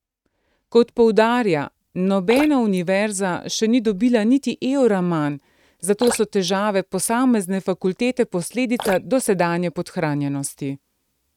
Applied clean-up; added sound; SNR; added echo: neural mask model RNNoise.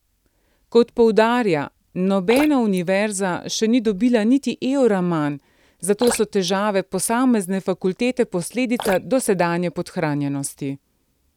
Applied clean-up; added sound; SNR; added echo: none; Drip; 16 dB; none.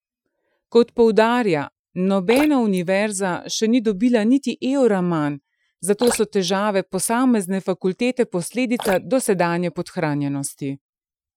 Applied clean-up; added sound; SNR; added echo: classical method Wiener filter.